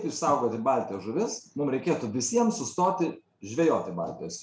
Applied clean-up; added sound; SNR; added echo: none; none; none; none.